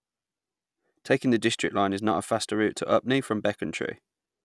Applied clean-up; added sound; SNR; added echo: none; none; none; none.